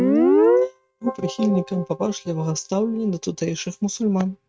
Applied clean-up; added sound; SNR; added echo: neural mask model RNNoise.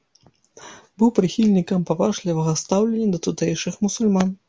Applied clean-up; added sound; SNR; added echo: none; none; none; none.